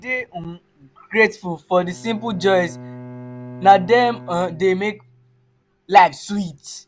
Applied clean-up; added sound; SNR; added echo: none; Bowed string instrument; 19 dB; none.